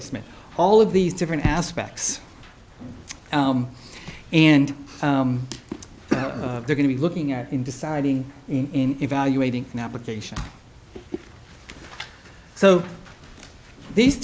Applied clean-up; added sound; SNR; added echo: none; none; none; none.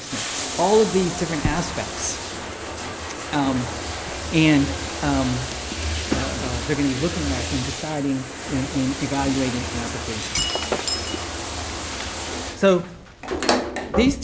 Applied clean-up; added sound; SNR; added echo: none; Bathtub (filling or washing) + Shatter; 3 dB; none.